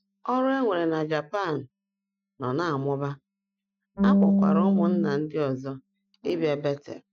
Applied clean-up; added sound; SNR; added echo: classical method Wiener filter.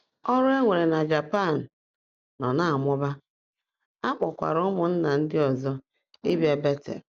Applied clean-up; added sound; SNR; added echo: none; none; none; none.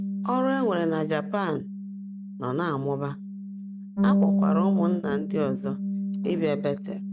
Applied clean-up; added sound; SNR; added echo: neural mask model RNNoise.